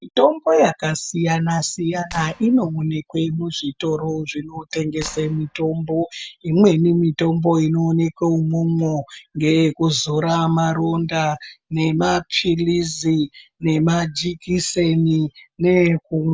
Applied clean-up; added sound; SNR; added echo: none; Clapping; 20 dB; none.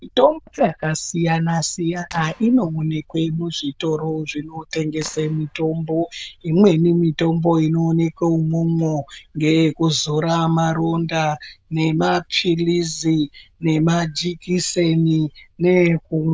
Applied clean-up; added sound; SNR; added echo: neural diffusion model UNIVERSE++.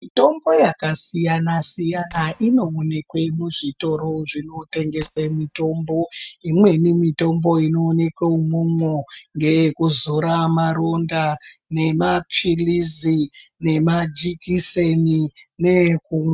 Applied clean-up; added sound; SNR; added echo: neural mask model RNNoise.